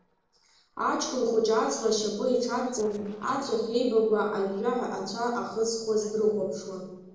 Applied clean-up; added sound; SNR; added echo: neural separator model SepFormer DNS4.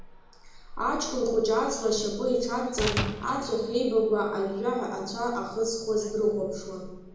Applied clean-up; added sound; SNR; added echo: none; Slam; 11 dB; reverberation time 0.9 s.